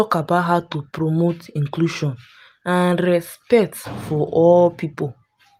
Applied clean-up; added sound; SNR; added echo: none; none; none; none.